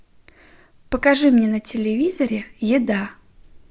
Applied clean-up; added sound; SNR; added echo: none; none; none; none.